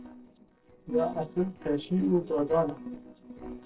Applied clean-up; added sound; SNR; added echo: neural separator model SepFormer DNS4.